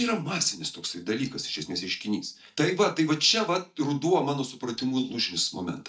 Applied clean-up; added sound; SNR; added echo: neural mask model DeepFilterNet 3.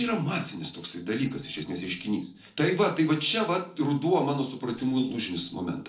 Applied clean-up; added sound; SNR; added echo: neural separator model SepFormer DNS4.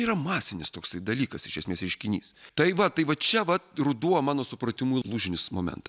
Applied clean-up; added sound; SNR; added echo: none; none; none; none.